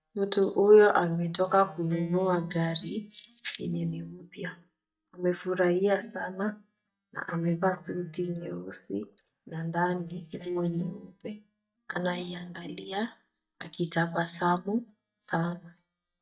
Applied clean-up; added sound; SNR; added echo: neural mask model DeepFilterNet 3.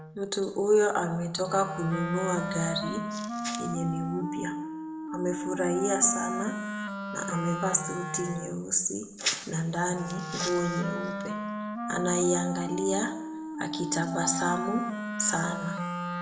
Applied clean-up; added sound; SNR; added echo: none; Wind instrument, woodwind instrument; 5 dB; reverberation time 0.8 s.